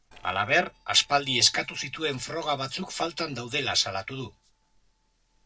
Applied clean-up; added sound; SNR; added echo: neural separator model SepFormer DNS4.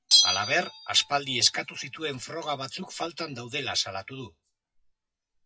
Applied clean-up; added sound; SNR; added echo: classical method WPE with log-MMSE.